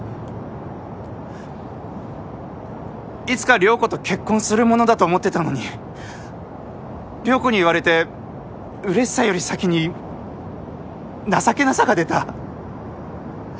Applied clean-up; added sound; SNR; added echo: none; none; none; none.